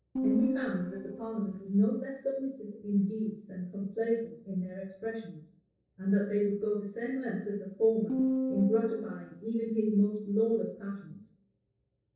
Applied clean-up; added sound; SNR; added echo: neural separator model SepFormer DNS4.